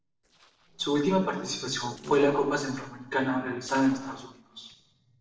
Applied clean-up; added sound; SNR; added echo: neural separator model SepFormer DNS4.